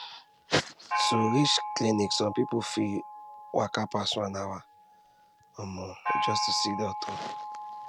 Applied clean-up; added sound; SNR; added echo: none; Gong; 4 dB; none.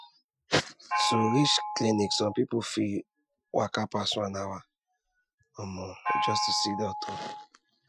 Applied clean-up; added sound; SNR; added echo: classical method Wiener filter.